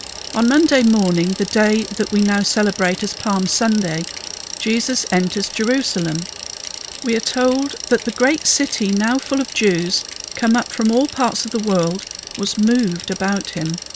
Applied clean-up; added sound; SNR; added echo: none; Bicycle; 12 dB; none.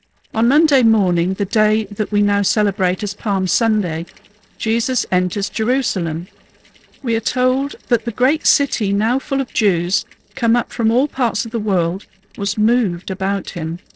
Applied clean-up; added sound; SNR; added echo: neural separator model SepFormer DNS4.